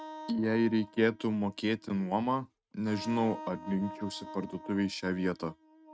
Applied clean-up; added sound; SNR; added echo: neural mask model RNNoise.